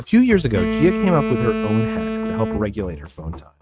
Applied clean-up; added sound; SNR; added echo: neural mask model RNNoise.